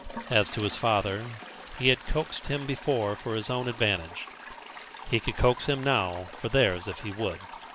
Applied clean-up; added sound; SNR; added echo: none; Toilet flush; 14 dB; none.